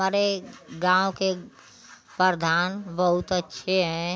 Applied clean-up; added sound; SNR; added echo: none; none; none; none.